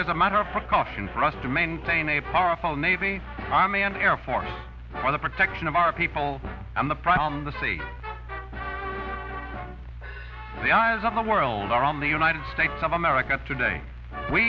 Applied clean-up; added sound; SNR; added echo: none; none; none; none.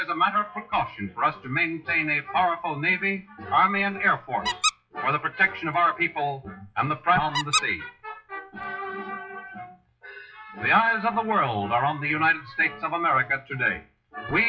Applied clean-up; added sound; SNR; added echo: classical method WPE with log-MMSE.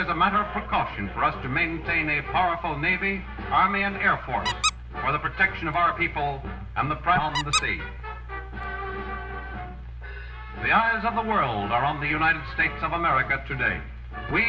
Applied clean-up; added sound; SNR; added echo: none; Squeak; 7 dB; reverberation time 0.6 s.